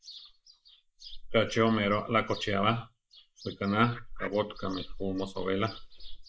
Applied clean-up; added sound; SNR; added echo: neural mask model Resemble Enhance denoiser.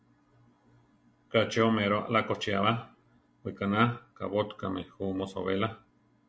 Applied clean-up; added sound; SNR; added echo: none; none; none; none.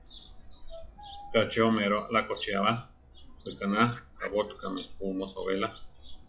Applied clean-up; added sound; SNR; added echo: classical method log-MMSE.